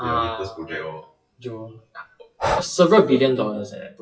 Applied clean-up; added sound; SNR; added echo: classical method WPE with log-MMSE.